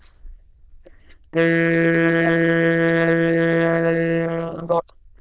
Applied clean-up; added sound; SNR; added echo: neural diffusion model UNIVERSE++.